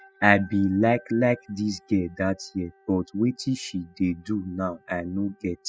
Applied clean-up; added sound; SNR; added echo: classical method spectral subtraction.